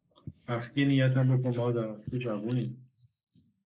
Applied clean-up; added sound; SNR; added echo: neural mask model Resemble Enhance denoiser.